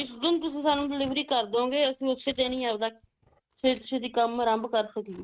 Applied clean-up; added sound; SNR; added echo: neural mask model RNNoise.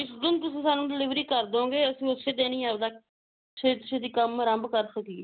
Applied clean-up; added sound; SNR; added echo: none; none; none; none.